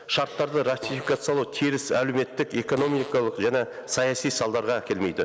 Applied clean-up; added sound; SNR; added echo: none; Fart; 18 dB; none.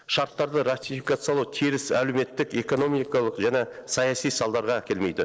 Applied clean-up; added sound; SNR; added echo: neural separator model SepFormer DNS4.